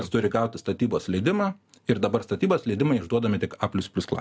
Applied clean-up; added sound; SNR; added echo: none; none; none; none.